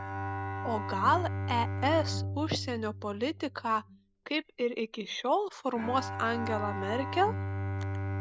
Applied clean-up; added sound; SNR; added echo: none; Bowed string instrument; 4 dB; none.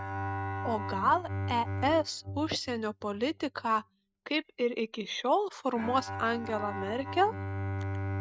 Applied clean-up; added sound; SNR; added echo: neural mask model RNNoise.